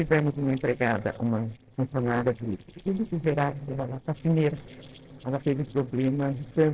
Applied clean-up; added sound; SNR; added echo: neural separator model SepFormer DNS4.